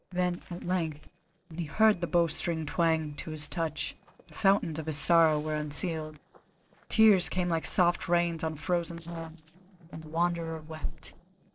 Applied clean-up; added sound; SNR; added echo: neural separator model SepFormer DNS4.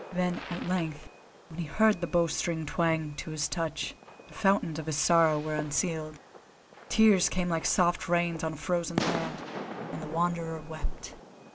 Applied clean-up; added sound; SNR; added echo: none; Fireworks; 12 dB; none.